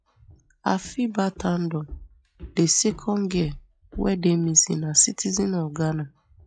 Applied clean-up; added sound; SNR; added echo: classical method log-MMSE.